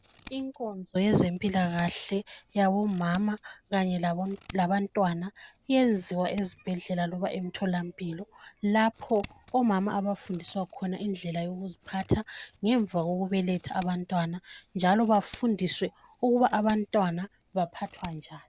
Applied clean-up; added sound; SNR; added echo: none; Scissors; 17 dB; none.